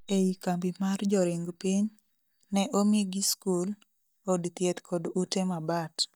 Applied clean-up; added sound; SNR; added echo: neural mask model DeepFilterNet 3.